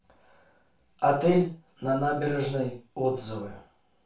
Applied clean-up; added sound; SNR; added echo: none; none; none; reverberation time 0.3 s.